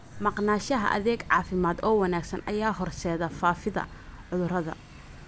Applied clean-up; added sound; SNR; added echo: none; none; none; none.